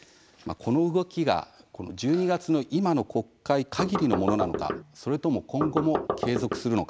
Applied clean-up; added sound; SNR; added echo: none; Knock; 3 dB; none.